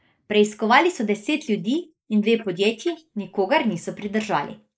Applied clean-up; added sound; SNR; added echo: neural mask model Resemble Enhance denoiser.